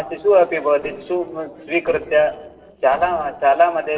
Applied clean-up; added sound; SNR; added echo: neural separator model SepFormer DNS4.